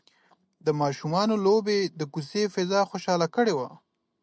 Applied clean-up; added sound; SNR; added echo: none; none; none; none.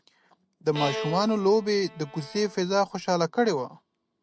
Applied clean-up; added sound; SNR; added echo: none; Bowed string instrument; 11 dB; none.